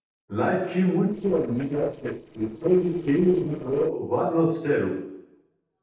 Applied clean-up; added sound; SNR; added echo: neural separator model SepFormer DNS4.